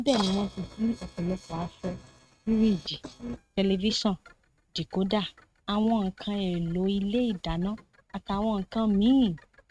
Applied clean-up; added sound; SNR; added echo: neural mask model RNNoise.